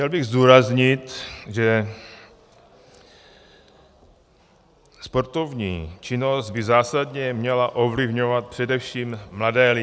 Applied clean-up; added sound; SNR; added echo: none; none; none; none.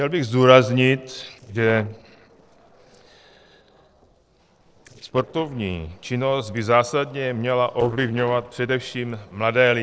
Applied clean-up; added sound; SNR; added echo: neural separator model SepFormer DNS4.